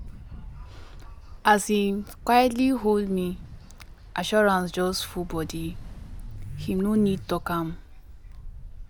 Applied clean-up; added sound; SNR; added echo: none; Ocean; 14 dB; none.